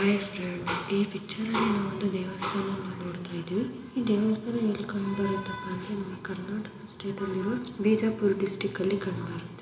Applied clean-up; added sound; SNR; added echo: none; none; none; reverberation time 0.8 s.